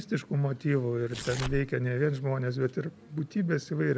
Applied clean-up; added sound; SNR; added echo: none; Tearing; 11 dB; none.